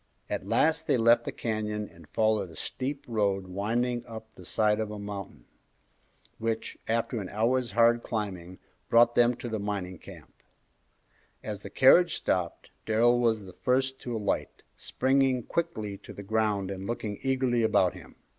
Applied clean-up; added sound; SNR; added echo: none; none; none; none.